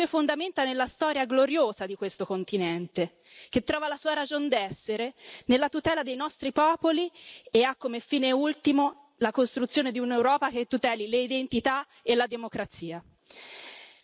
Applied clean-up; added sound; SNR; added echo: none; none; none; none.